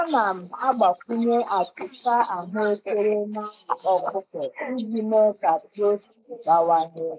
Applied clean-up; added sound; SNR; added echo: neural mask model Resemble Enhance denoiser.